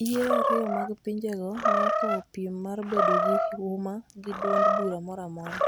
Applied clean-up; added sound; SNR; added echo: none; Animal; -4 dB; none.